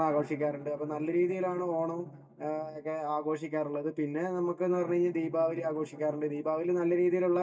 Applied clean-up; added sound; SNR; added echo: neural mask model DeepFilterNet 3.